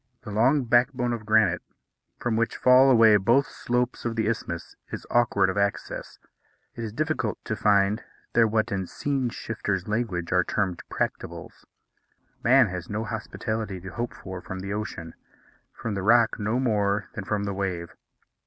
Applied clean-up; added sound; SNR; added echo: none; none; none; none.